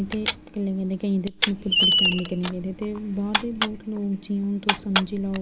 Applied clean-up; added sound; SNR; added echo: none; Screech + Camera; 0 dB; none.